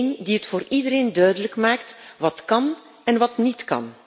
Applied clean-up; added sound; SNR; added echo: none; none; none; none.